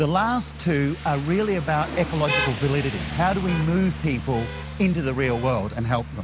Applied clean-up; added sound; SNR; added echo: none; Bass guitar + Rain; 8 dB; none.